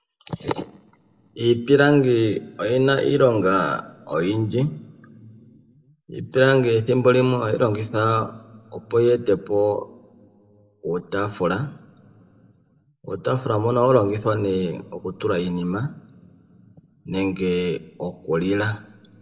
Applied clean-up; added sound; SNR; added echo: none; none; none; reverberation time 0.7 s.